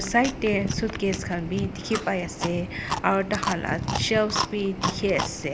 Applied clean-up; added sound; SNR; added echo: none; Chewing, mastication; 8 dB; none.